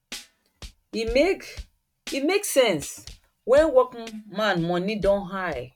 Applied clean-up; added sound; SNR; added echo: neural mask model RNNoise.